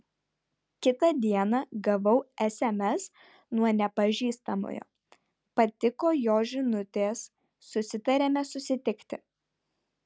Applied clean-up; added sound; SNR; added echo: none; none; none; none.